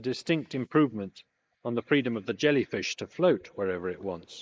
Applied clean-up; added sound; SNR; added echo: neural mask model Resemble Enhance denoiser.